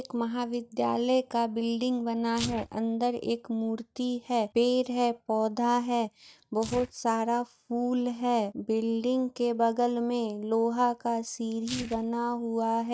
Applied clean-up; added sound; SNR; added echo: neural mask model RNNoise.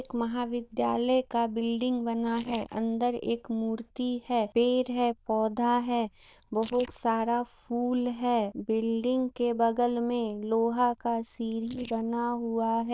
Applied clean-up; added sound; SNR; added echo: neural diffusion model UNIVERSE++.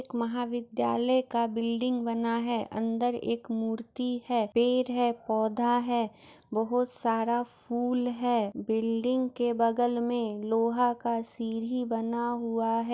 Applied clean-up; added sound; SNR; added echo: none; none; none; none.